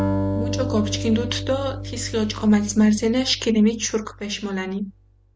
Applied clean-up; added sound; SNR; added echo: none; Acoustic guitar; 7 dB; none.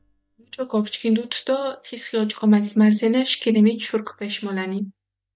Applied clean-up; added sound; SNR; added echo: neural mask model DeepFilterNet 3.